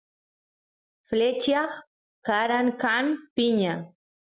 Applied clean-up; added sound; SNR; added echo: none; none; none; none.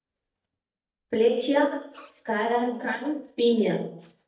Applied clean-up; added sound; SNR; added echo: neural mask model DeepFilterNet 3.